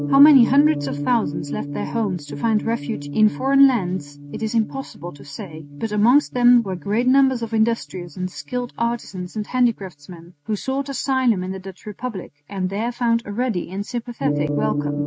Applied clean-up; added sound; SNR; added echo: neural mask model RNNoise.